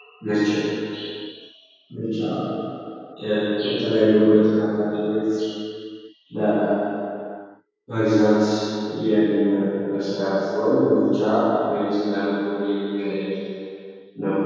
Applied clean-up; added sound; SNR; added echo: none; none; none; reverberation time 2.2 s.